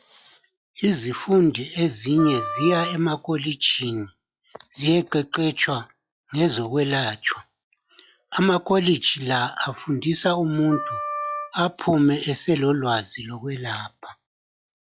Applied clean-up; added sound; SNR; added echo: classical method log-MMSE.